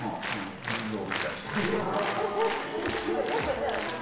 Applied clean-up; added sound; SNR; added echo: none; Applause; 5 dB; reverberation time 0.9 s.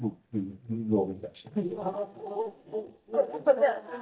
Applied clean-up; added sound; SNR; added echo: neural mask model DeepFilterNet 3.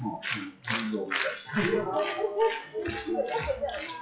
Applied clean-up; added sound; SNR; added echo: classical method WPE with log-MMSE.